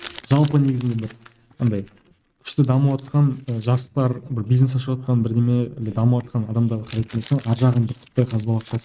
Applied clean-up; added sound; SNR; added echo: neural mask model RNNoise.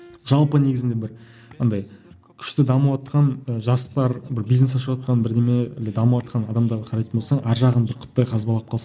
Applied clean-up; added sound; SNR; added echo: none; none; none; none.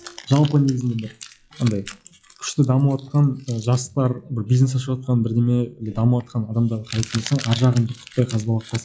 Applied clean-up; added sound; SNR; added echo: classical method log-MMSE.